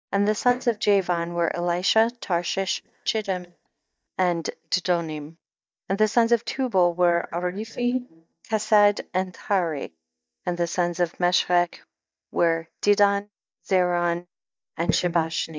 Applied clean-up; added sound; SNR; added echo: neural mask model DeepFilterNet 3.